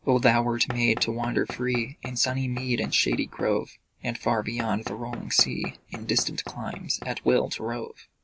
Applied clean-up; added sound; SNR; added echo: none; Knock / Wood; 14 dB; none.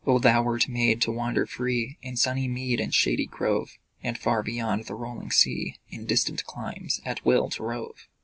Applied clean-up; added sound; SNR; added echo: none; none; none; none.